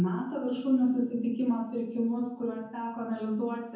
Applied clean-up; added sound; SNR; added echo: none; none; none; reverberation time 0.7 s.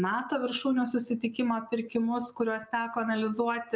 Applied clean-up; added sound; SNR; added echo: none; none; none; none.